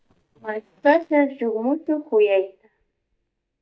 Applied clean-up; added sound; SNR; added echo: neural mask model DeepFilterNet 3.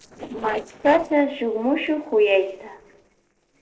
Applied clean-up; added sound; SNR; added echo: neural separator model SepFormer DNS4.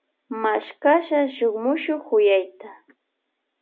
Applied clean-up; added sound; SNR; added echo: none; none; none; none.